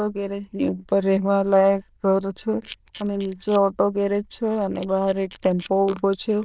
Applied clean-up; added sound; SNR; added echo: neural diffusion model UNIVERSE++.